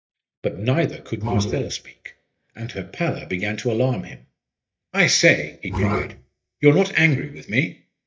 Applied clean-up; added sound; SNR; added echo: neural mask model DeepFilterNet 3.